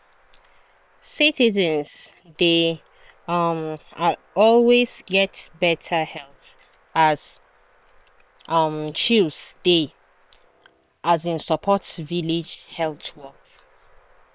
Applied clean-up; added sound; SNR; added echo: neural separator model SepFormer WHAM!.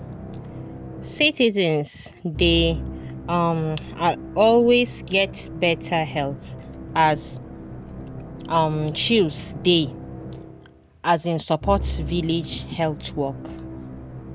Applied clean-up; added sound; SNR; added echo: none; Musical instrument; 10 dB; none.